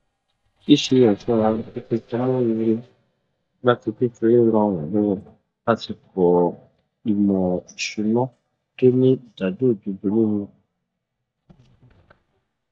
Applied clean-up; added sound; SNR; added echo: neural mask model DeepFilterNet 3.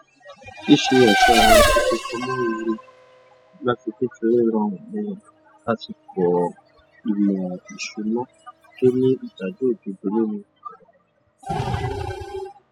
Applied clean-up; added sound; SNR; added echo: classical method spectral subtraction.